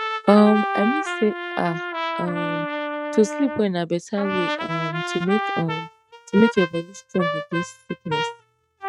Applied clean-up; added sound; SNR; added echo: neural mask model RNNoise.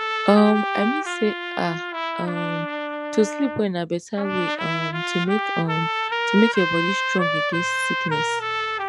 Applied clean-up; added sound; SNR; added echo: none; Trumpet; 2 dB; none.